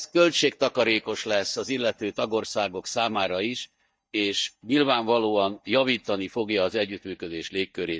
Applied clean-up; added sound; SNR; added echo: neural mask model DeepFilterNet 3.